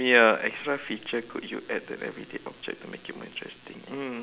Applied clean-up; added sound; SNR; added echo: none; none; none; none.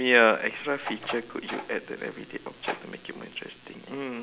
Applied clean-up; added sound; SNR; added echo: none; Door; 13 dB; none.